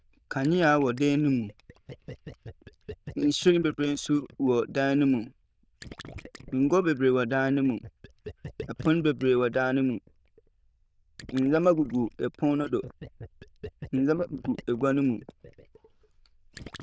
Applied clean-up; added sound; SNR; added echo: neural diffusion model UNIVERSE++.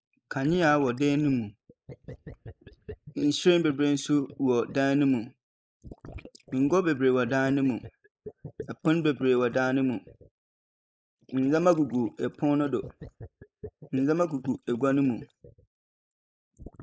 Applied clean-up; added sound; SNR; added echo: neural mask model Resemble Enhance denoiser.